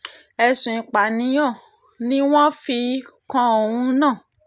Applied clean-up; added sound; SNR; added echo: none; none; none; none.